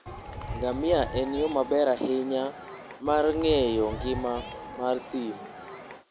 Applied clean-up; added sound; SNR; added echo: none; Crowd; 10 dB; none.